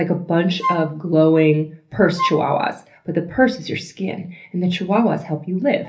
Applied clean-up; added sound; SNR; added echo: none; Wind instrument, woodwind instrument; 6 dB; reverberation time 0.3 s.